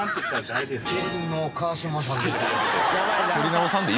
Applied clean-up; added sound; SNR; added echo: none; none; none; none.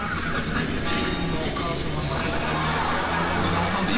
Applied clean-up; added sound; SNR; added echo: none; Engine / Vehicle; 0 dB; reverberation time 0.8 s.